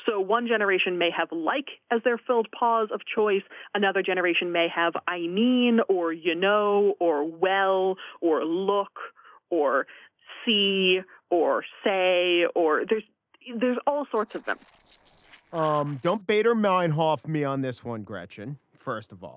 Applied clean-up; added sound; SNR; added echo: neural separator model SepFormer DNS4.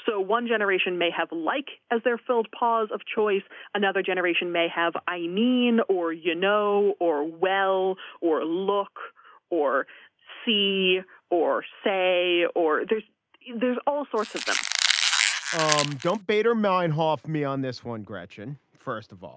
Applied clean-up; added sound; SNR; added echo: none; Squeak; 1 dB; none.